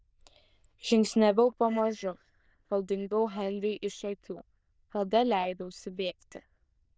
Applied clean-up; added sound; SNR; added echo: neural diffusion model UNIVERSE++.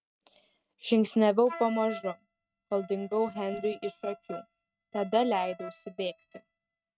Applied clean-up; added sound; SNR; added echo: neural mask model RNNoise.